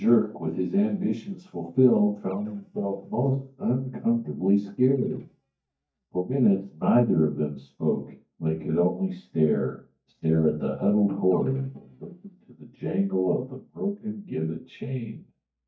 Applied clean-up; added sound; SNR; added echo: neural mask model DeepFilterNet 3.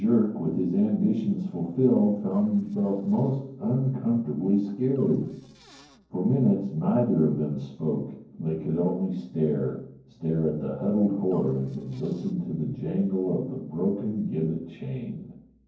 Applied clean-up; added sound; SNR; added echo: neural separator model SepFormer DNS4.